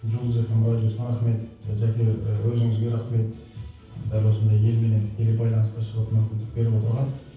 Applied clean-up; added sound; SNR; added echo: none; none; none; reverberation time 0.9 s.